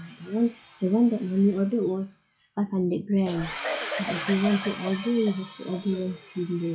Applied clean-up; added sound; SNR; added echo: classical method log-MMSE.